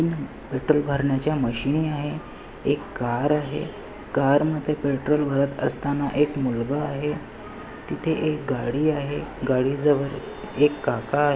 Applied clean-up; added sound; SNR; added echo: none; none; none; none.